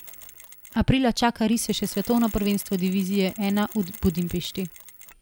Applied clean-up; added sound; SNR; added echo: none; Mechanisms; 17 dB; none.